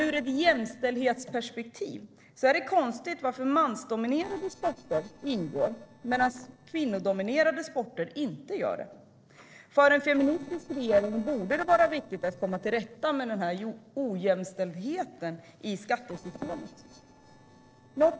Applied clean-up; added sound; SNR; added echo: neural separator model SepFormer DNS4.